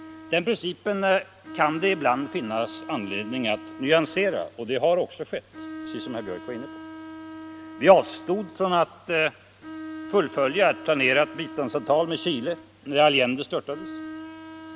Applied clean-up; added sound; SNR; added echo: none; Bowed string instrument; 15 dB; none.